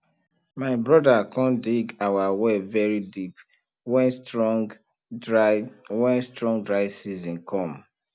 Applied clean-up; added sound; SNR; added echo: none; none; none; none.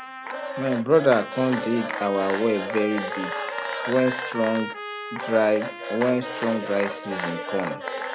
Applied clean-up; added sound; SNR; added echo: none; Trumpet + Applause / Cheering / Clapping; 6 dB; none.